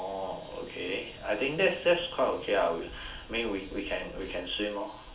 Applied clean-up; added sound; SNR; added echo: none; Waves, surf; 17 dB; reverberation time 0.4 s.